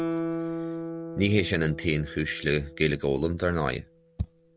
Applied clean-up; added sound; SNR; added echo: none; Guitar; 8 dB; none.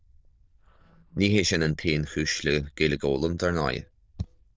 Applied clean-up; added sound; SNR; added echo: neural diffusion model UNIVERSE++.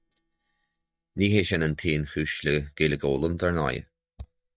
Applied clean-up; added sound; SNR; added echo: neural mask model DeepFilterNet 3.